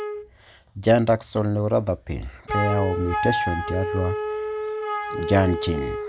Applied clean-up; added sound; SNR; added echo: none; Wind instrument, woodwind instrument; 4 dB; none.